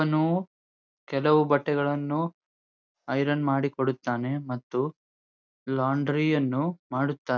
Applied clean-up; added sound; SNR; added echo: none; none; none; none.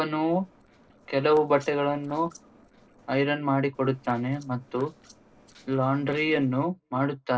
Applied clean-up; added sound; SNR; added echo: neural separator model SepFormer DNS4.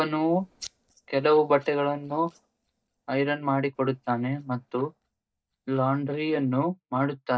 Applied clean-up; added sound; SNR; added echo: neural mask model DeepFilterNet 3.